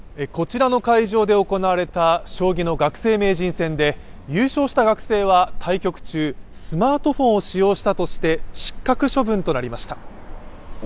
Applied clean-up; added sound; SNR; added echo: none; none; none; none.